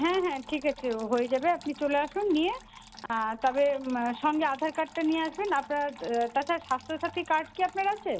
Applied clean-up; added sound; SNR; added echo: none; Trickle, dribble / Water tap, faucet; 20 dB; none.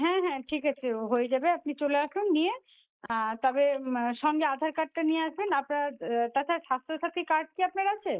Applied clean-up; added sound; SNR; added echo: neural mask model Resemble Enhance denoiser.